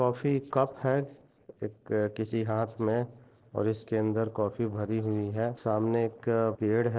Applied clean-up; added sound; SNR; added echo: neural separator model SepFormer DNS4.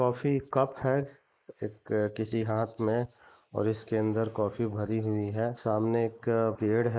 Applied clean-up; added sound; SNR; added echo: neural mask model Resemble Enhance denoiser.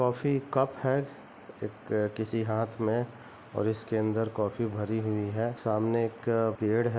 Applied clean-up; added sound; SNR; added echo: none; none; none; none.